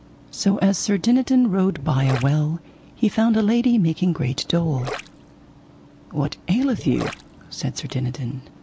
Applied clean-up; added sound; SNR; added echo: none; Gurgling; 13 dB; none.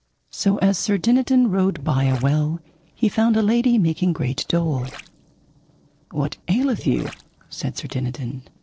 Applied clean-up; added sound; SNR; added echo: neural separator model SepFormer DNS4.